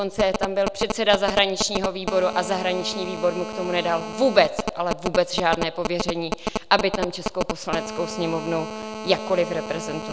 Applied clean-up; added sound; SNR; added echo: none; Telephone; 6 dB; none.